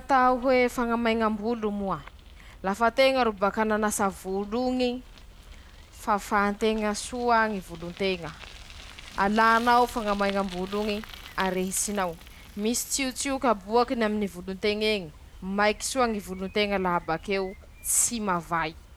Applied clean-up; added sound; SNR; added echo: none; Bicycle; 19 dB; none.